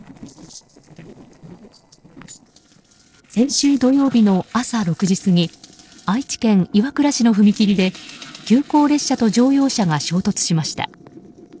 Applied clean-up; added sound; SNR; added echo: neural separator model SepFormer DNS4.